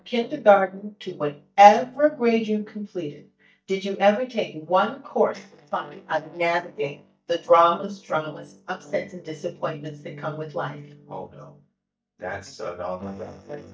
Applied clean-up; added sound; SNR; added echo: neural mask model DeepFilterNet 3.